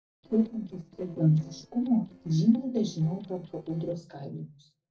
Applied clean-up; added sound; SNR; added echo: neural separator model SepFormer DNS4.